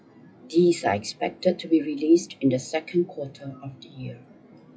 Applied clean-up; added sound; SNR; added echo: classical method WPE with log-MMSE.